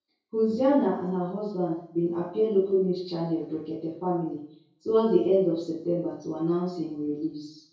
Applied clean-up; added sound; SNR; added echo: none; none; none; reverberation time 0.6 s.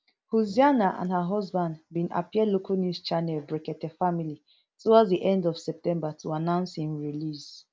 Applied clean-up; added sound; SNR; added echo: none; none; none; none.